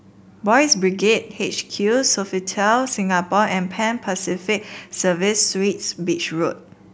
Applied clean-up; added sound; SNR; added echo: none; none; none; none.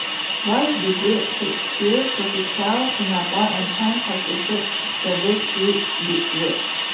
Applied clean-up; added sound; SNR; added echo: none; Hiss; -1 dB; reverberation time 0.5 s.